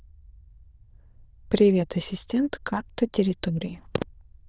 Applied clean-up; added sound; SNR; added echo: neural diffusion model UNIVERSE++.